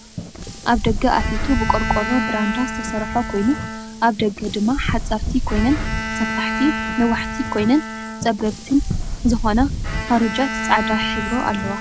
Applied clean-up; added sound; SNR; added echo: none; Bowed string instrument + Wind; 3 dB; none.